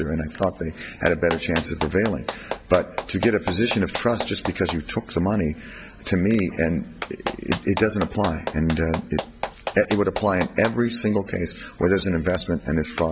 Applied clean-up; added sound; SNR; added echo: none; Clapping; 11 dB; none.